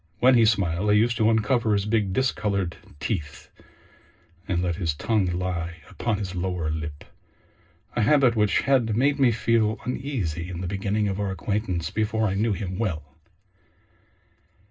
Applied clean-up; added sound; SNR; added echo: none; none; none; reverberation time 0.2 s.